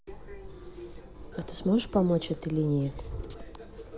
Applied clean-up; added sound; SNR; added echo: none; none; none; none.